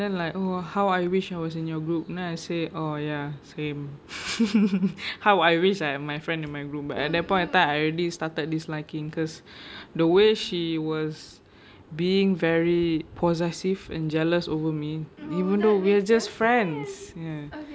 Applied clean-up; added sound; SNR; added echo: none; none; none; none.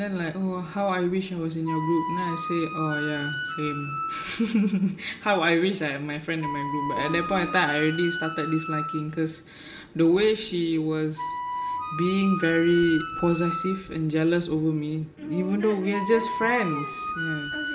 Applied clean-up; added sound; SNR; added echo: none; Wind instrument, woodwind instrument; 8 dB; reverberation time 1.3 s.